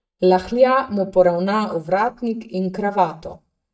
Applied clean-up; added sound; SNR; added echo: neural mask model DeepFilterNet 3.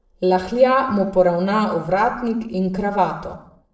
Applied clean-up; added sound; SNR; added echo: neural separator model SepFormer DNS4.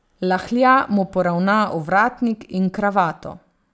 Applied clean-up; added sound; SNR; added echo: none; none; none; none.